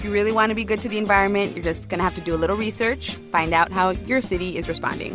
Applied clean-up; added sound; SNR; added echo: none; none; none; none.